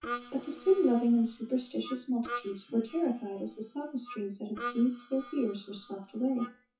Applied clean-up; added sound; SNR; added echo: classical method WPE with log-MMSE.